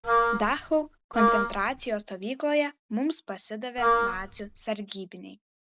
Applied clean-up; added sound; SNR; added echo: none; Wind instrument, woodwind instrument; -3 dB; none.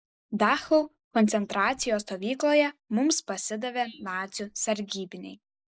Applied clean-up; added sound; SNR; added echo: neural mask model Resemble Enhance denoiser.